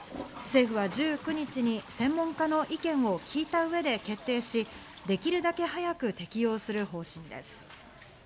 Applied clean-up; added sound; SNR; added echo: none; Toilet flush; 18 dB; none.